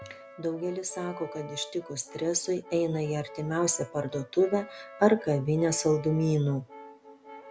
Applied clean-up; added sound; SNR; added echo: none; Brass instrument; 17 dB; none.